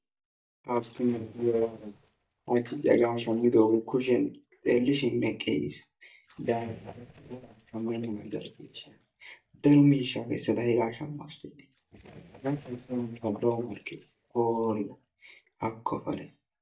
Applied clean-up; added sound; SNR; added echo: neural mask model DeepFilterNet 3.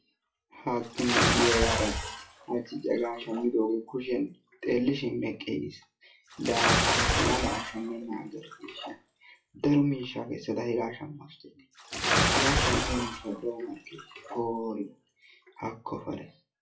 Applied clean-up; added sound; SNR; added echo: classical method WPE with log-MMSE.